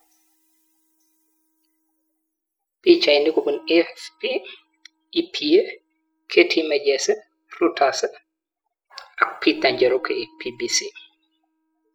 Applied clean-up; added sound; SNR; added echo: classical method spectral subtraction.